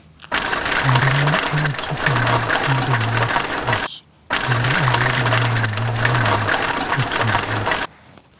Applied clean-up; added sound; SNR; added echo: none; Rain; -4 dB; none.